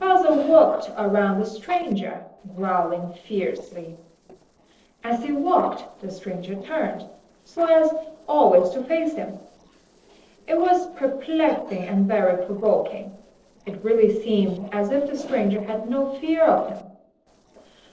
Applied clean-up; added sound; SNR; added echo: neural separator model SepFormer DNS4.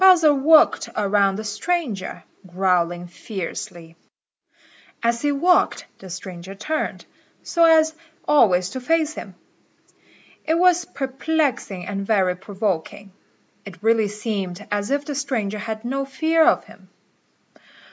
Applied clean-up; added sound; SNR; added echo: none; none; none; none.